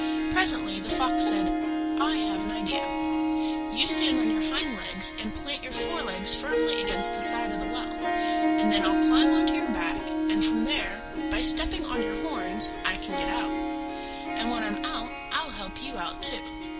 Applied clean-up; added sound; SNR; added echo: none; Harp; -2 dB; none.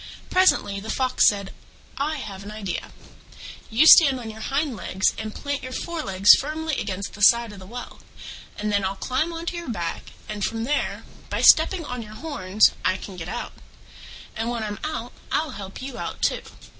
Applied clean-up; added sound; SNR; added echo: none; none; none; none.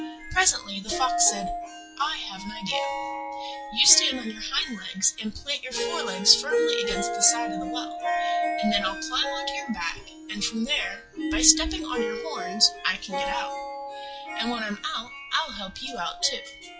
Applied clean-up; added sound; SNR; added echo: classical method log-MMSE.